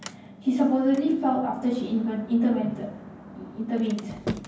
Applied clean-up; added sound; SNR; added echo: none; Sliding door; 15 dB; reverberation time 0.9 s.